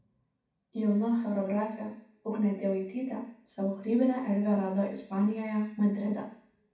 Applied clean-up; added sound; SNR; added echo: none; none; none; reverberation time 0.6 s.